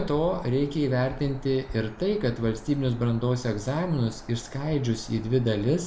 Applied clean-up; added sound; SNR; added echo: none; Bird vocalization, bird call, bird song; 14 dB; none.